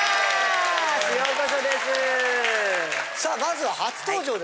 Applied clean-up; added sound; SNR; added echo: none; none; none; none.